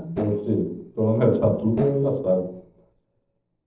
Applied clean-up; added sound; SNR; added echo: neural separator model SepFormer DNS4.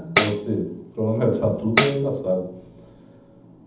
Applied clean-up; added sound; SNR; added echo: none; Tambourine; 3 dB; reverberation time 0.8 s.